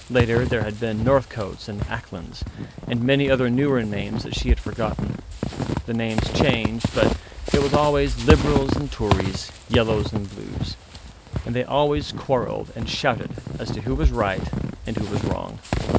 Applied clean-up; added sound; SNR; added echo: none; Squeak / Walk, footsteps; 2 dB; none.